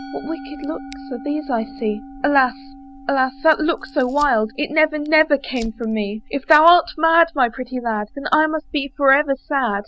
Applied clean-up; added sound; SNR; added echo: none; Musical instrument + Fire; 18 dB; none.